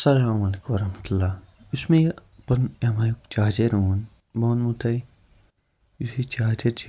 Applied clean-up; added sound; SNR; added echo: none; none; none; none.